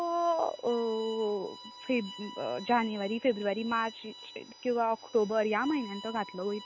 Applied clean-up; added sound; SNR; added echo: none; Bowed string instrument; 16 dB; none.